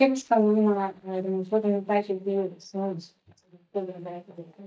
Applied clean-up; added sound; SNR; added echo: neural mask model DeepFilterNet 3.